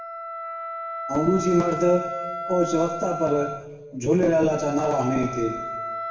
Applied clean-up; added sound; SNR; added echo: none; Wind instrument, woodwind instrument; 8 dB; reverberation time 1.2 s.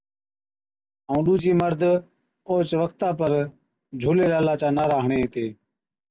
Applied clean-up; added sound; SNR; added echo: none; none; none; none.